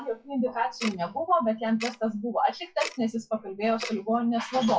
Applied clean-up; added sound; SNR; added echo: classical method WPE with log-MMSE.